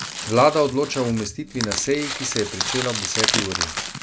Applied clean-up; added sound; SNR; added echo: none; Crushing; 4 dB; none.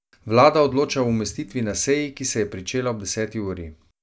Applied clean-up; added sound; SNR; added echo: none; none; none; none.